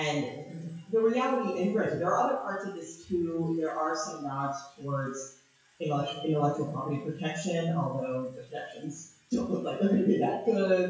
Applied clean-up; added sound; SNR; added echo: classical method WPE with log-MMSE.